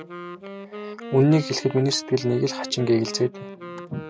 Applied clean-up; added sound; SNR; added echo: none; Wind instrument, woodwind instrument; 13 dB; none.